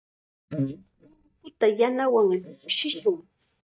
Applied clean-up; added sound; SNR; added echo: neural mask model DeepFilterNet 3.